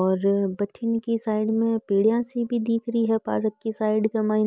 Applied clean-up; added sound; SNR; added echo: none; none; none; none.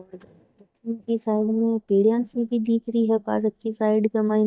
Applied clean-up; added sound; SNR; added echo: neural mask model DeepFilterNet 3.